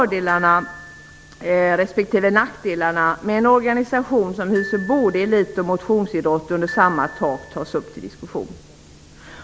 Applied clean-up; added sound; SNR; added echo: none; Glockenspiel; 16 dB; none.